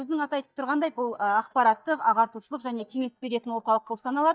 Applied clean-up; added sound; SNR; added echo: neural mask model DeepFilterNet 3.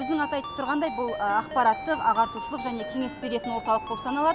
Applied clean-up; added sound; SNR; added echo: none; Ringtone; 10 dB; none.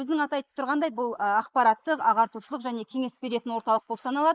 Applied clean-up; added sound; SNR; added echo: neural mask model Resemble Enhance denoiser.